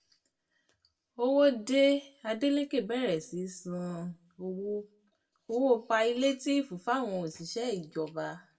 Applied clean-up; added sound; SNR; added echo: none; none; none; reverberation time 0.1 s.